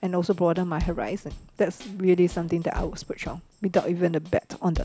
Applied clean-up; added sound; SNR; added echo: none; Bass drum / Snare drum / Drum kit; 12 dB; none.